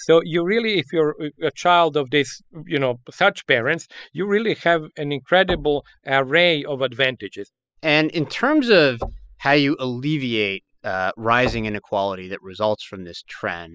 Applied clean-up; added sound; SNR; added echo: classical method spectral subtraction.